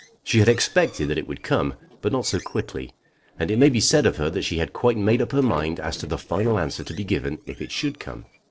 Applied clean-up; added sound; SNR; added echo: neural separator model SepFormer DNS4.